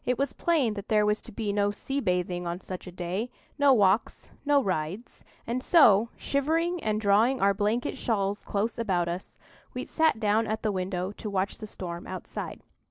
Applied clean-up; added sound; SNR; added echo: none; none; none; none.